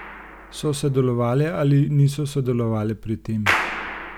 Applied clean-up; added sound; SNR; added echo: none; Clapping; 9 dB; none.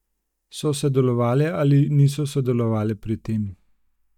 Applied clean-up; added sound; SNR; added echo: neural mask model DeepFilterNet 3.